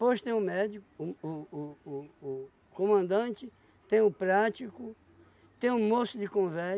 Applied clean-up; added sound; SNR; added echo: none; none; none; none.